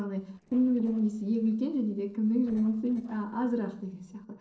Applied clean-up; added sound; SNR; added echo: neural separator model SepFormer DNS4.